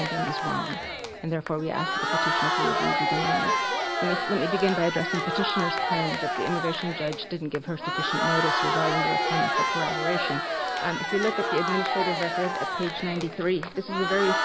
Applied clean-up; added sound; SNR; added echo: none; Crowd; -2 dB; none.